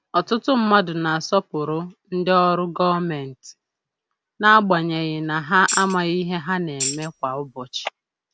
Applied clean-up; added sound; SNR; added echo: none; Tambourine; 8 dB; none.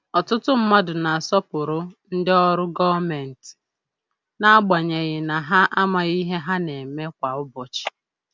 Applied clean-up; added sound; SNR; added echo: none; none; none; none.